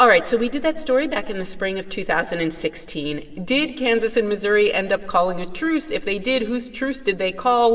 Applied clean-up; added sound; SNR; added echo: none; none; none; reverberation time 2.1 s.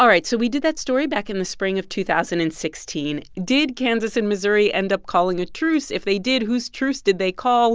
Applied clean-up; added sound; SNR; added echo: none; none; none; none.